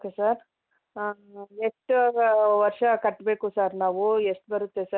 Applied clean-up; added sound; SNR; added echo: none; none; none; none.